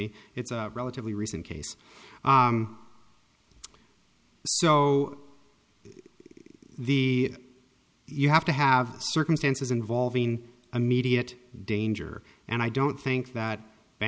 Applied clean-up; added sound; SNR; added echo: none; none; none; none.